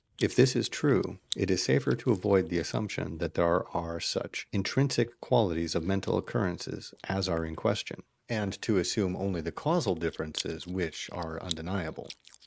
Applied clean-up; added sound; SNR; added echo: neural mask model RNNoise.